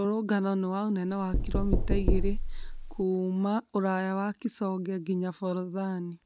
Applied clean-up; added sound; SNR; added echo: none; Knock; -3 dB; none.